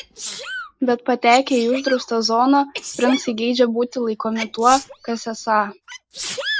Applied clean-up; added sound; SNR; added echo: neural mask model Resemble Enhance denoiser.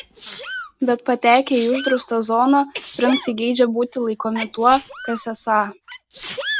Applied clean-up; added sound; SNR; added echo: none; Sneeze; 11 dB; none.